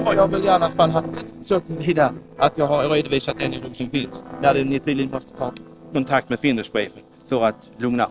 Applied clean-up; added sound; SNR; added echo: neural separator model SepFormer DNS4.